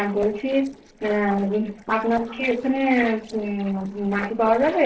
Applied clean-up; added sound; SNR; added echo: neural separator model SepFormer DNS4.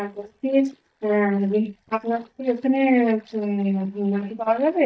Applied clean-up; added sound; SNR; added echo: neural mask model DeepFilterNet 3.